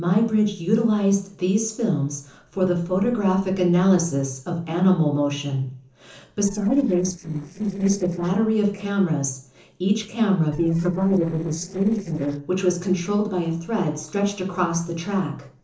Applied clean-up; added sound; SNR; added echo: neural separator model SepFormer DNS4.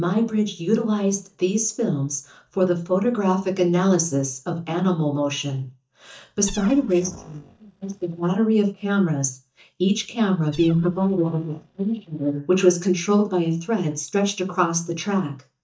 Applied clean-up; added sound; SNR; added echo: neural mask model DeepFilterNet 3.